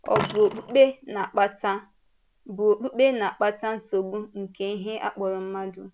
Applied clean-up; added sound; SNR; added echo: none; Coin (dropping); 15 dB; none.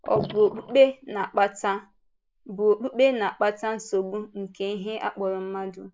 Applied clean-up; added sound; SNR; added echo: neural mask model Resemble Enhance denoiser.